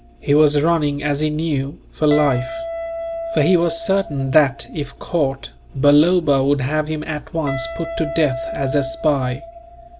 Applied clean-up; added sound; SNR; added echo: none; Guitar; 11 dB; none.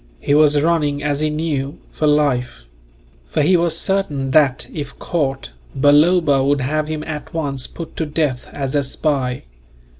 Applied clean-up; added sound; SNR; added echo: none; none; none; none.